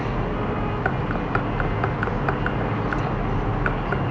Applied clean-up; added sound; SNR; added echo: none; Wind instrument, woodwind instrument; 16 dB; none.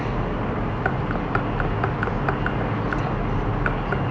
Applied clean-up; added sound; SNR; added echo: none; none; none; none.